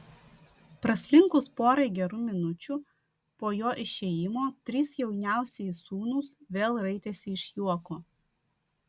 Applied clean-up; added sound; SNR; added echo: none; none; none; none.